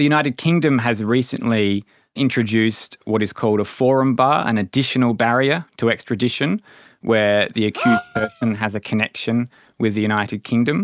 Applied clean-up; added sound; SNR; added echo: neural mask model RNNoise.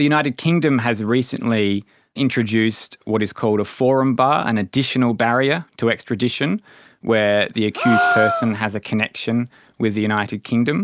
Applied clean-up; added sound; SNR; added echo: none; Gasp; 4 dB; none.